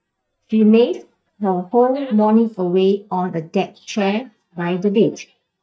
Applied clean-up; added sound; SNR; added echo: neural mask model DeepFilterNet 3.